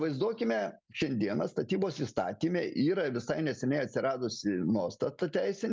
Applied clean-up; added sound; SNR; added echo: none; none; none; none.